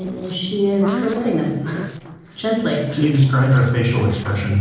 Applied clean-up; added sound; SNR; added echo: neural separator model SepFormer DNS4.